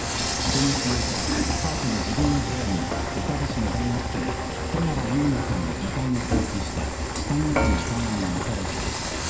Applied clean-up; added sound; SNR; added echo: none; Frying (food) / Dishes, pots, and pans; 0 dB; reverberation time 0.9 s.